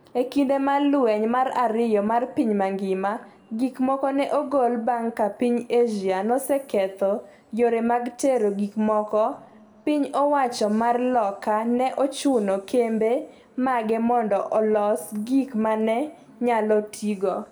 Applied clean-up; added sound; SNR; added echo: none; none; none; reverberation time 1.4 s.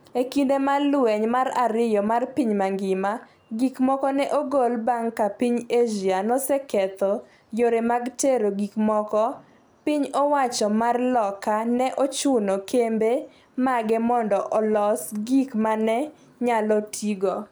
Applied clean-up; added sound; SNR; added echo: none; none; none; none.